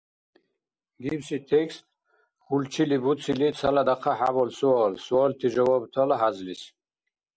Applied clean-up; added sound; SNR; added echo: none; none; none; none.